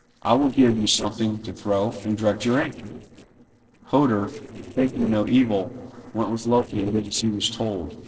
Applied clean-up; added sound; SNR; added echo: neural separator model SepFormer DNS4.